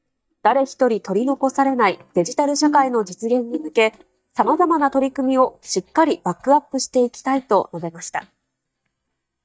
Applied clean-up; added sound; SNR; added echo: neural mask model DeepFilterNet 3.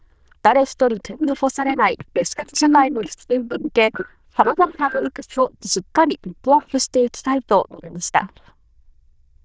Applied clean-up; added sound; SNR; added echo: neural diffusion model UNIVERSE++.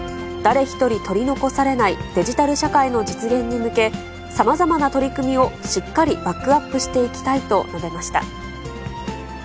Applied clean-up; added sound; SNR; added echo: none; none; none; none.